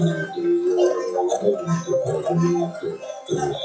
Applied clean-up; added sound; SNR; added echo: classical method WPE with log-MMSE.